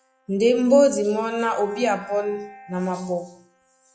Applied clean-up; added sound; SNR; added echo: classical method log-MMSE.